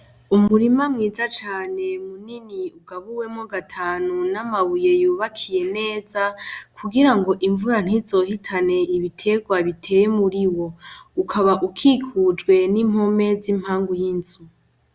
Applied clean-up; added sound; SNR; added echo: none; none; none; none.